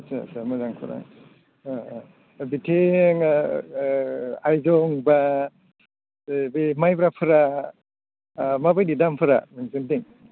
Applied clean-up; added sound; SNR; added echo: none; none; none; none.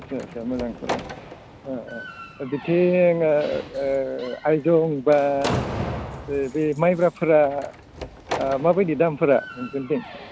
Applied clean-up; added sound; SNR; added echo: none; Slam; 11 dB; none.